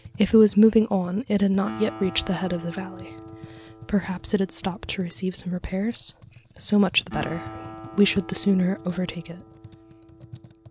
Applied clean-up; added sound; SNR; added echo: none; Acoustic guitar + Computer keyboard; 16 dB; none.